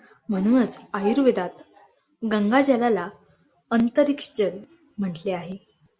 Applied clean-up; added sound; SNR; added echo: none; none; none; none.